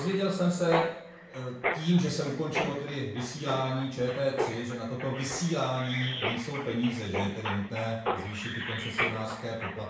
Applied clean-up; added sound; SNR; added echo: none; Mechanisms; 5 dB; reverberation time 0.6 s.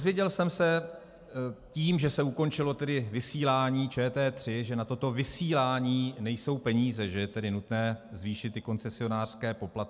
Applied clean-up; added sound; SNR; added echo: none; none; none; none.